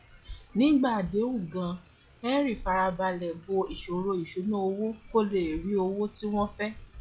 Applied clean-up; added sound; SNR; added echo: classical method log-MMSE.